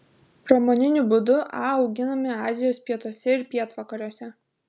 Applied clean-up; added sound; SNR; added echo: none; none; none; none.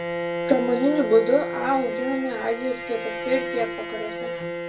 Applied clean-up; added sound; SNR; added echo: none; Bowed string instrument; 5 dB; reverberation time 0.2 s.